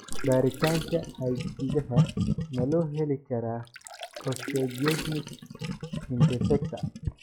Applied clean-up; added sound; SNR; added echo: classical method log-MMSE.